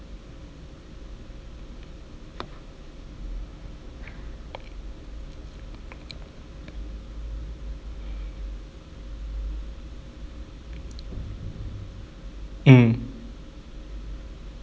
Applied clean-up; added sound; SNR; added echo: none; none; none; none.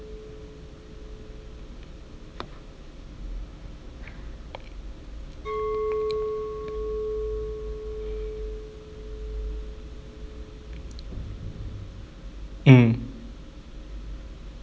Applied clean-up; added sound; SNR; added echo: none; Chink, clink; 8 dB; none.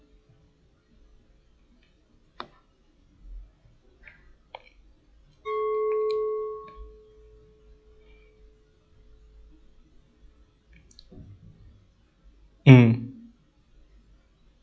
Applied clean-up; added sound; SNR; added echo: classical method log-MMSE.